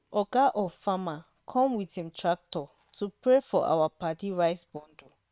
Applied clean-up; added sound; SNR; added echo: neural separator model SepFormer WHAM!.